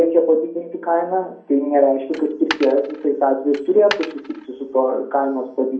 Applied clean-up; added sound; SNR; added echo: none; Coin (dropping); 13 dB; reverberation time 0.5 s.